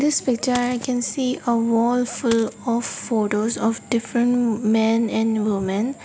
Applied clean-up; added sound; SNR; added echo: none; Coin (dropping); 16 dB; none.